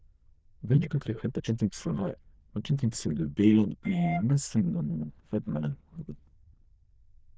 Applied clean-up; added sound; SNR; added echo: neural diffusion model UNIVERSE++.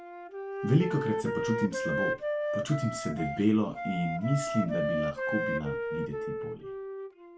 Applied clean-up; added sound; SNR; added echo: none; Wind instrument, woodwind instrument; 2 dB; none.